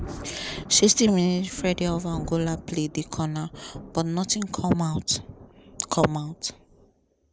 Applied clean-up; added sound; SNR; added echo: none; Thunder; 15 dB; none.